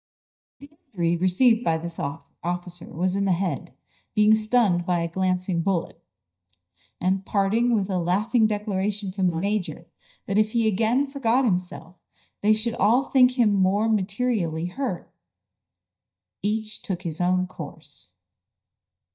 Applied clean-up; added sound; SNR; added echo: neural mask model DeepFilterNet 3.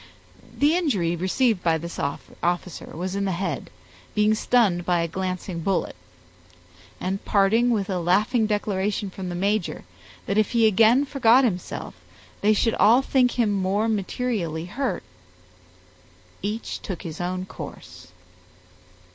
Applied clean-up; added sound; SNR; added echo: none; none; none; none.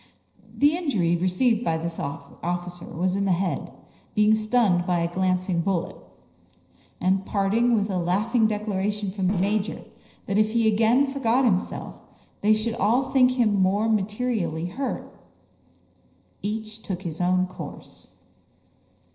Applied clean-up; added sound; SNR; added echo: neural separator model SepFormer DNS4.